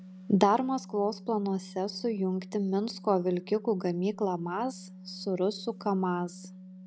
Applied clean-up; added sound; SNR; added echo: none; Organ; 17 dB; none.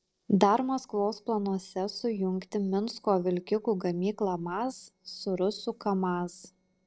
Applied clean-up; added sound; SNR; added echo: neural separator model SepFormer DNS4.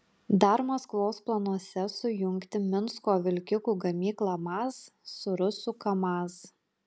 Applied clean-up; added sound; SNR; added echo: none; none; none; none.